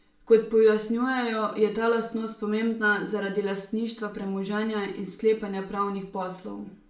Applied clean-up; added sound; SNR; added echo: none; none; none; reverberation time 0.4 s.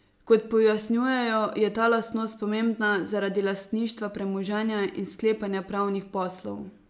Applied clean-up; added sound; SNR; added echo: none; none; none; none.